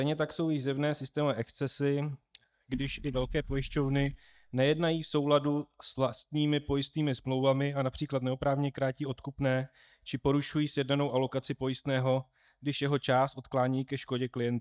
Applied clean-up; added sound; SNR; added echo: neural mask model DeepFilterNet 3.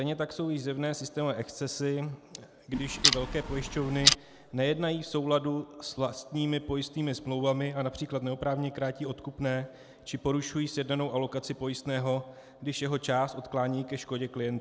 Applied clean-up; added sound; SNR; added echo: none; Clock; -2 dB; none.